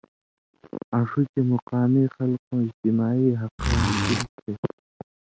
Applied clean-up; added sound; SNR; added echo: none; Zipper (clothing); -1 dB; none.